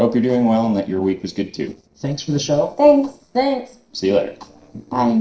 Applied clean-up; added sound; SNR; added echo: neural separator model SepFormer DNS4.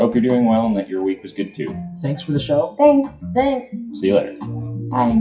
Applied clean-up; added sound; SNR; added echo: classical method WPE with log-MMSE.